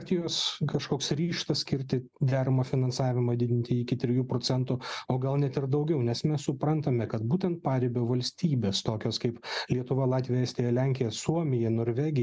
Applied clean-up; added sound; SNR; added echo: none; none; none; none.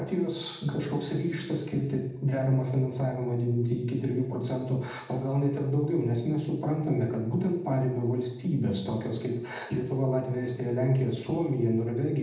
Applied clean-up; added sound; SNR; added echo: none; none; none; reverberation time 0.8 s.